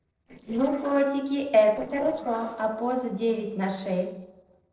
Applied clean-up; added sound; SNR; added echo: neural separator model SepFormer DNS4.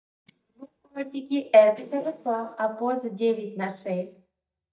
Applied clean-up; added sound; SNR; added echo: neural mask model DeepFilterNet 3.